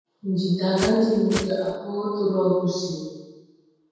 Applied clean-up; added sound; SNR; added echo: none; Walk, footsteps; 10 dB; reverberation time 1.2 s.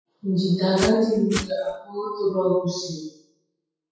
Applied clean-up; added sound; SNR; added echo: classical method WPE with log-MMSE.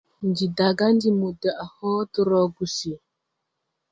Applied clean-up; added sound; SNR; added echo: none; none; none; none.